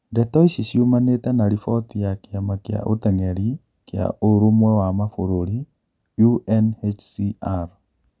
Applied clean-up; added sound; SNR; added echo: none; none; none; none.